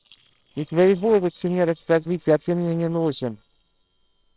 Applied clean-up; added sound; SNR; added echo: neural separator model SepFormer WHAMR!.